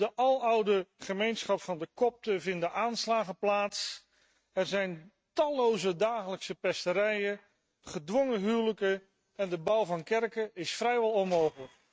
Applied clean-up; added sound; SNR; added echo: neural mask model RNNoise.